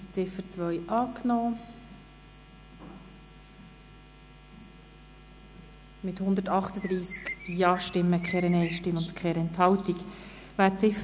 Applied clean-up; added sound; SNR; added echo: none; Bird; 14 dB; none.